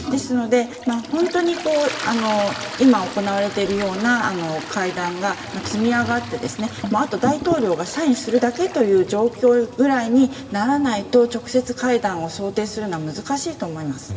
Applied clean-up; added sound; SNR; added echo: none; Toilet flush; 12 dB; reverberation time 1.9 s.